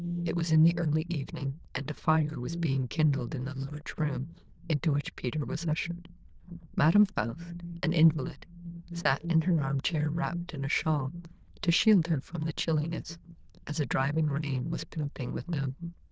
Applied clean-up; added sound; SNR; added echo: neural diffusion model UNIVERSE++.